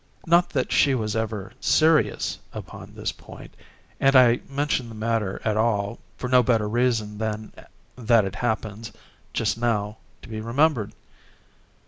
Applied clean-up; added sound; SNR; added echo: none; none; none; none.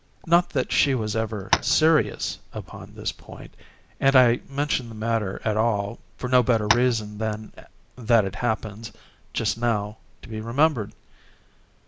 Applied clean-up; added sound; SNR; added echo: none; Tap; 2 dB; none.